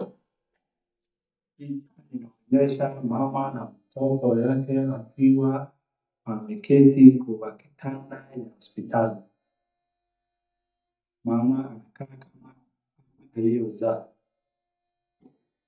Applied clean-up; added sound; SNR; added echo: neural mask model DeepFilterNet 3.